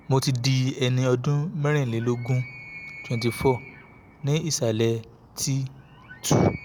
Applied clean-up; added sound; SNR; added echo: none; Animal; 20 dB; none.